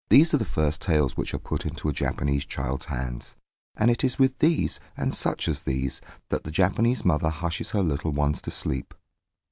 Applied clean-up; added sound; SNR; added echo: none; none; none; none.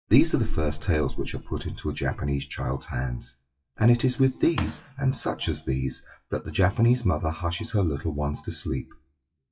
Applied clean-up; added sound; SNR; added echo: classical method WPE with log-MMSE.